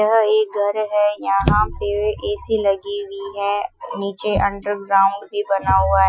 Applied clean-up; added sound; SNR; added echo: classical method Wiener filter.